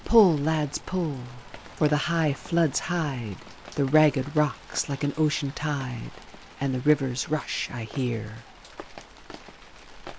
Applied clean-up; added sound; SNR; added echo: none; Rain; 18 dB; none.